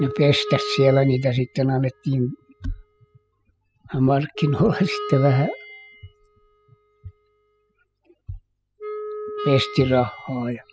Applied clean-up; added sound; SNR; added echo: classical method spectral subtraction.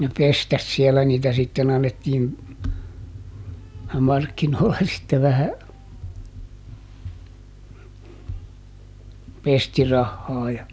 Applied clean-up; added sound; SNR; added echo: none; none; none; none.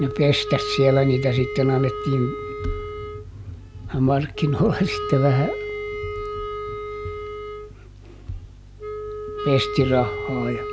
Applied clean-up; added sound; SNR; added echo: none; Wind instrument, woodwind instrument; 8 dB; none.